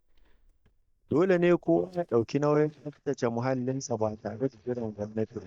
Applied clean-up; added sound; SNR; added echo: neural mask model DeepFilterNet 3.